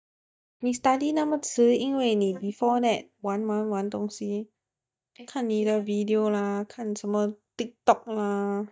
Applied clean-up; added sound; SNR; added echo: neural mask model DeepFilterNet 3.